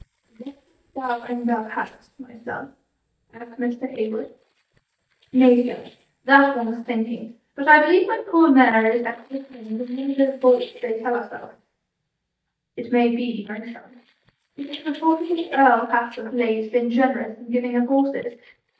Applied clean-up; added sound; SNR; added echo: neural mask model DeepFilterNet 3.